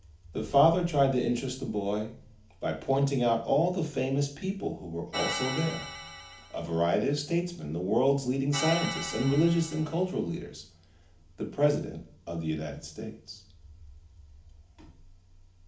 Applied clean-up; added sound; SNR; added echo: none; Organ; 9 dB; reverberation time 0.4 s.